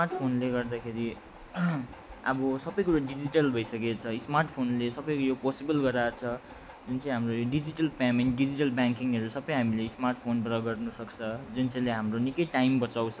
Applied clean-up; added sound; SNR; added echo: none; Bowed string instrument; 13 dB; none.